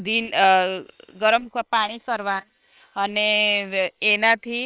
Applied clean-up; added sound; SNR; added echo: neural separator model SepFormer WHAM!.